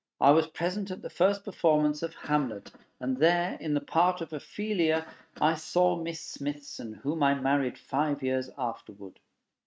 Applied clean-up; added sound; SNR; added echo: neural mask model RNNoise.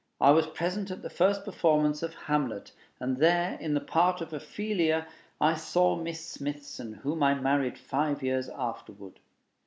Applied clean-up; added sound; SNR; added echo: none; none; none; none.